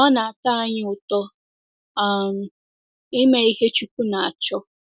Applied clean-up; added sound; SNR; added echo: none; none; none; none.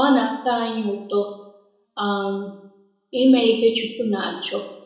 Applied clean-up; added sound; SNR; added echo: none; none; none; reverberation time 0.7 s.